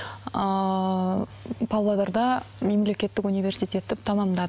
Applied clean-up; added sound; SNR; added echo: none; none; none; none.